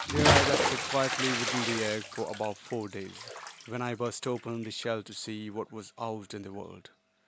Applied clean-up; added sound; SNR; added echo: none; Bathtub (filling or washing) / Splash, splatter; -1 dB; none.